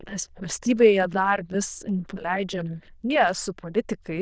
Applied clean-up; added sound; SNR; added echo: neural diffusion model UNIVERSE++.